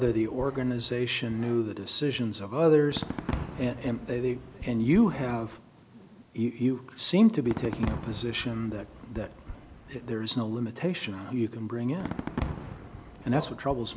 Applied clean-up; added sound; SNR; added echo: none; Fireworks; 12 dB; none.